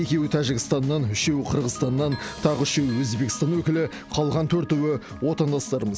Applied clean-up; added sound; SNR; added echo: none; Bell + Drum; 20 dB; none.